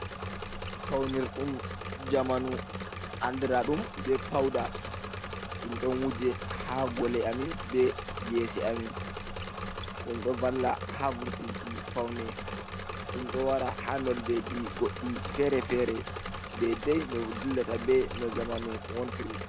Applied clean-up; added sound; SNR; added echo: none; Engine / Mechanisms; 5 dB; none.